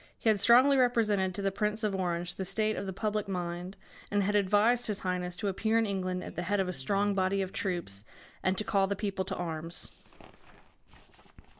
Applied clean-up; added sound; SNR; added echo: neural separator model SepFormer DNS4.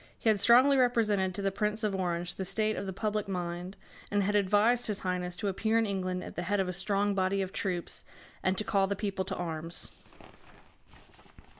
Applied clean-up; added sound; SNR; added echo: none; none; none; none.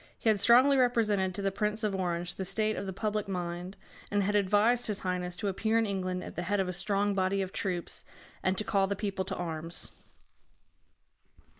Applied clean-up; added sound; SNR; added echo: neural mask model Resemble Enhance denoiser.